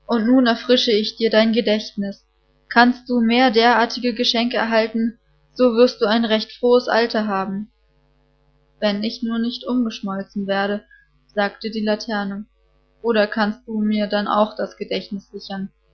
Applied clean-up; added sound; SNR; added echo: none; none; none; none.